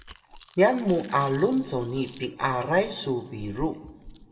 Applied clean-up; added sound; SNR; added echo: none; Chewing, mastication; 20 dB; reverberation time 1.1 s.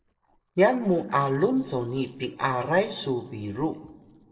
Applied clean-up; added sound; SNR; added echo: neural separator model SepFormer DNS4.